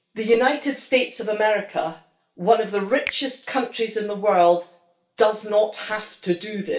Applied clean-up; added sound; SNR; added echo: none; Finger snapping; 18 dB; reverberation time 0.3 s.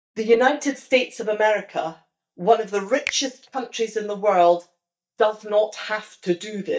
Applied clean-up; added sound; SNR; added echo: neural mask model DeepFilterNet 3.